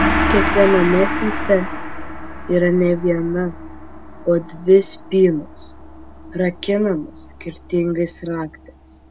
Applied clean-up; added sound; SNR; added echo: none; Gong; 5 dB; none.